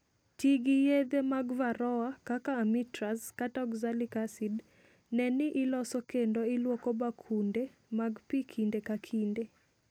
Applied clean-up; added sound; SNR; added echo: none; none; none; none.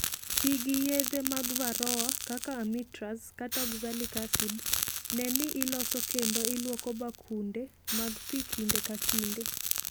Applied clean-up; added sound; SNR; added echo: none; Crackle; -1 dB; none.